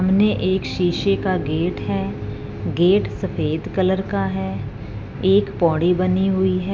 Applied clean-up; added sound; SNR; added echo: none; Piano; 17 dB; none.